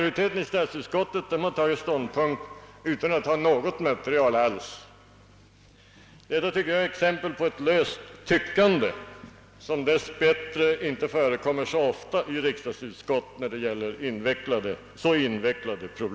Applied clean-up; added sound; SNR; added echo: none; none; none; none.